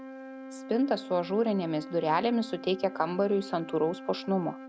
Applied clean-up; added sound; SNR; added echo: none; Wind instrument, woodwind instrument; 13 dB; none.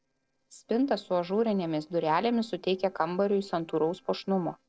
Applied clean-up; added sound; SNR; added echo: neural separator model SepFormer DNS4.